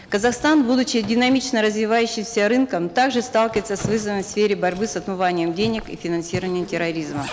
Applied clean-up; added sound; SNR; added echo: none; Zipper (clothing); 17 dB; none.